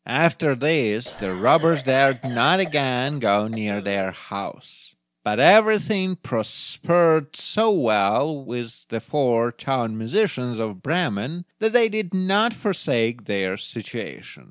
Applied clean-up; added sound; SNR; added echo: none; Cough; 16 dB; none.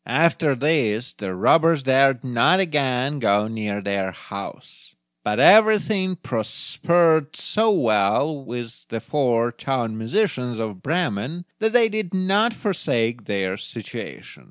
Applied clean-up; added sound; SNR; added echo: none; none; none; none.